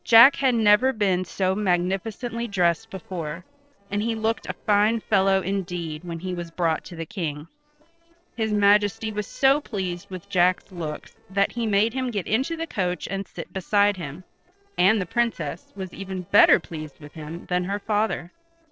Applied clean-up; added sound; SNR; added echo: neural separator model SepFormer DNS4.